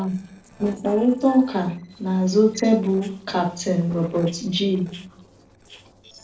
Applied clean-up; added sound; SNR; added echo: neural separator model SepFormer DNS4.